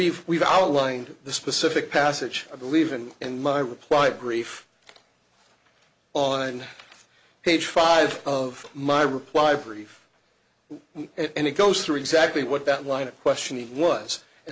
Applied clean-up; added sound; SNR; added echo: none; none; none; none.